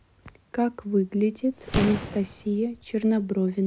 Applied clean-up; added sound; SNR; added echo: none; Boom; 7 dB; none.